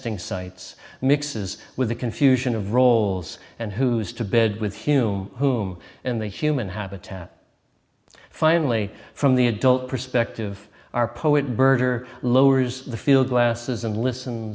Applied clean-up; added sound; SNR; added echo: none; none; none; none.